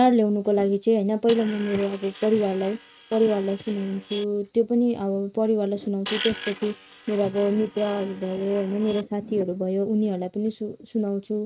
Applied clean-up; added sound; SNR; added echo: neural mask model RNNoise.